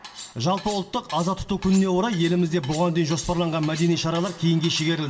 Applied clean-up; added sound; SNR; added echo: none; Cutlery, silverware; 18 dB; reverberation time 2.0 s.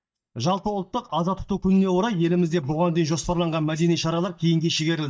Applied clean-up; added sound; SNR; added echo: neural mask model DeepFilterNet 3.